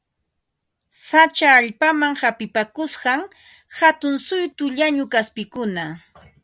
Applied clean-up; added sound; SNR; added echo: none; none; none; none.